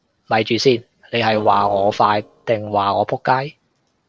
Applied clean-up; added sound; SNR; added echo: neural separator model SepFormer DNS4.